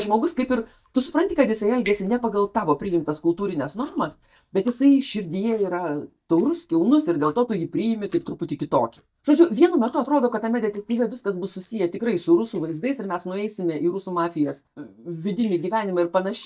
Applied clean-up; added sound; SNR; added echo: neural mask model DeepFilterNet 3.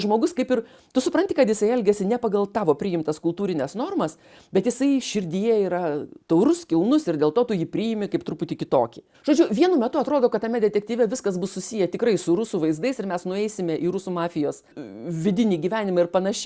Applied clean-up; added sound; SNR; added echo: none; none; none; none.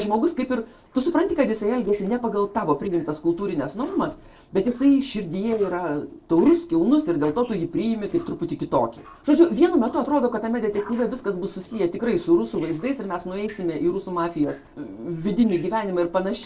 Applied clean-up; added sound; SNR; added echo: neural separator model SepFormer DNS4.